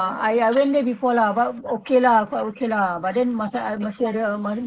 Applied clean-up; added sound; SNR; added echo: neural mask model Resemble Enhance denoiser.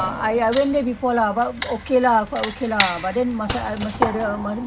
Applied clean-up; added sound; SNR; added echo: none; Wood; 8 dB; none.